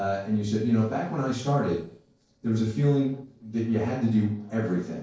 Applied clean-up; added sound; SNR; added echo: neural separator model SepFormer DNS4.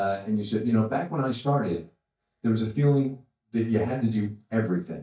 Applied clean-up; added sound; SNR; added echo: neural mask model DeepFilterNet 3.